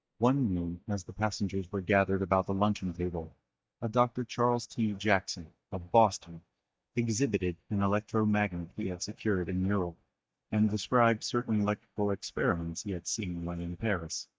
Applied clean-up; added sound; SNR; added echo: neural mask model DeepFilterNet 3.